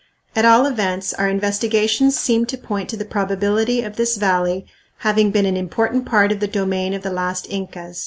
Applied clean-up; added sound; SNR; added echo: none; none; none; none.